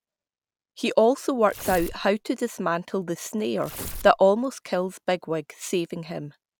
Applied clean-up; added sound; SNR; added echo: none; Tearing; 13 dB; none.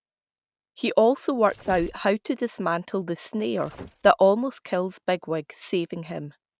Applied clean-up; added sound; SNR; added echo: neural mask model RNNoise.